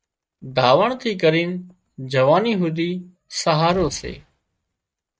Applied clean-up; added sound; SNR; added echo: neural mask model RNNoise.